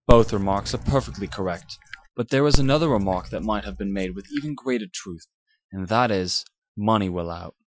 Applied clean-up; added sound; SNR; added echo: classical method Wiener filter.